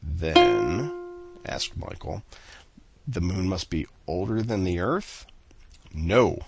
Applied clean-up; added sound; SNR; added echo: none; Plucked string instrument; -1 dB; none.